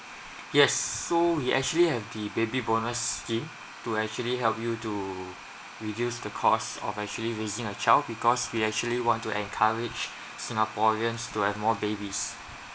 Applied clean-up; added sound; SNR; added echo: none; none; none; none.